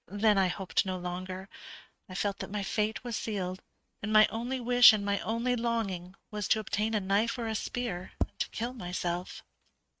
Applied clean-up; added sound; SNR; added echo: neural mask model RNNoise.